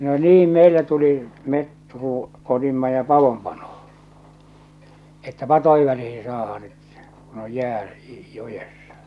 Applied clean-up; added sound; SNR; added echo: none; none; none; none.